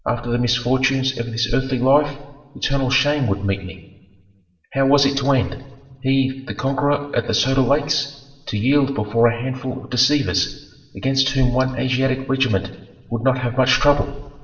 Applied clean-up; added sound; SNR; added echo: none; none; none; reverberation time 1.0 s.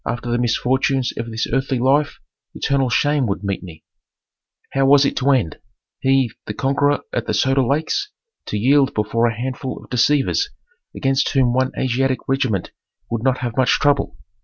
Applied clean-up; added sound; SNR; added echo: none; none; none; none.